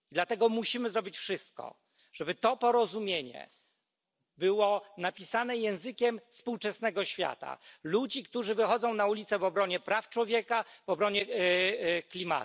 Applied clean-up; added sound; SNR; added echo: none; none; none; none.